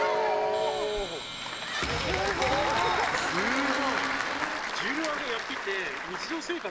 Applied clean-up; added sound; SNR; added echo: none; Applause / Crowd; 4 dB; none.